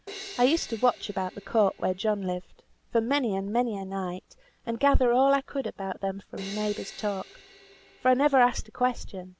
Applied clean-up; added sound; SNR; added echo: none; Crash cymbal; 18 dB; none.